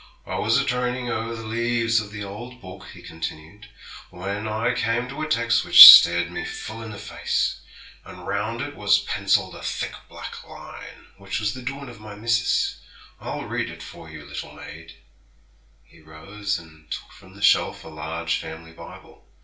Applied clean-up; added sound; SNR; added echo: none; Piano; 13 dB; reverberation time 0.3 s.